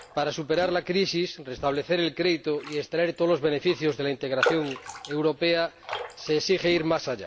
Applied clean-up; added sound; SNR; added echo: none; Raindrop; 11 dB; none.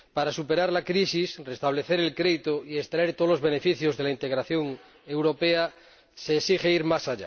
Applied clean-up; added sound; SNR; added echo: none; none; none; none.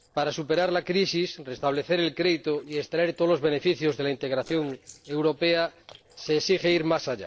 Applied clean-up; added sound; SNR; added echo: neural separator model SepFormer DNS4.